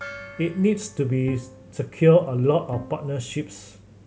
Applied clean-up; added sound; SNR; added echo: none; Gong + Bowed string instrument; 19 dB; none.